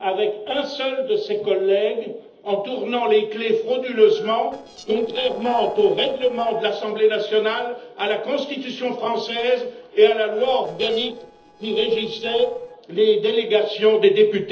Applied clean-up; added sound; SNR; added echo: neural separator model SepFormer DNS4.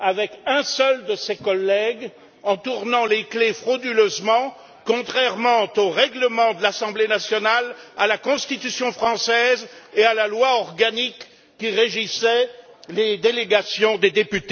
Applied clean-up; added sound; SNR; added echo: none; none; none; none.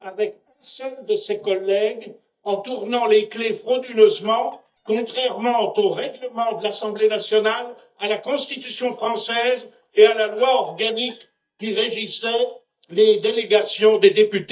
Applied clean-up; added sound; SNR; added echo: neural mask model DeepFilterNet 3.